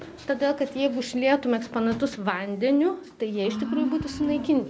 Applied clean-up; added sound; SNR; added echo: none; none; none; none.